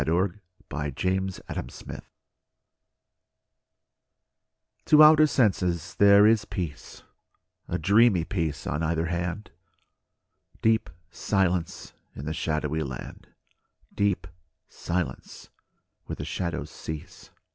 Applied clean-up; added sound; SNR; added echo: none; none; none; none.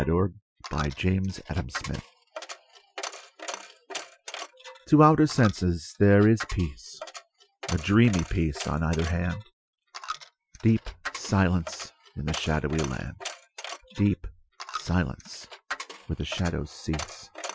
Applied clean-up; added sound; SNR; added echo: classical method Wiener filter.